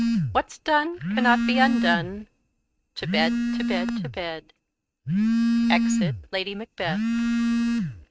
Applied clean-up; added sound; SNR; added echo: neural mask model RNNoise.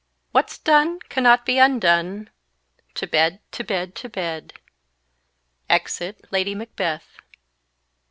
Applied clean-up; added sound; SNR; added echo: none; none; none; none.